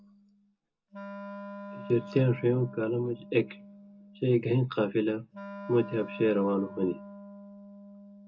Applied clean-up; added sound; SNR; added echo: none; Wind instrument, woodwind instrument; 15 dB; reverberation time 0.2 s.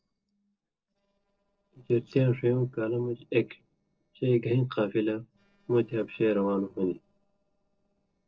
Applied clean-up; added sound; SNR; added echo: neural separator model SepFormer DNS4.